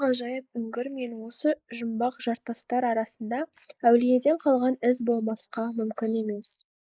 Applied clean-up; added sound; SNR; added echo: neural mask model Resemble Enhance denoiser.